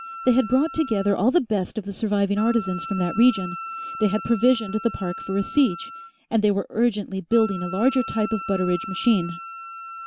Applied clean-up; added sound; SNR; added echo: none; Wind instrument, woodwind instrument; 13 dB; none.